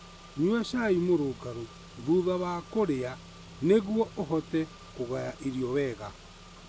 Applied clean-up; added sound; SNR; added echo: none; Engine / Car; 18 dB; none.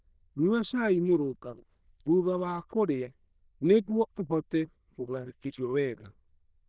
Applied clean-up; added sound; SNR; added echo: neural diffusion model UNIVERSE++.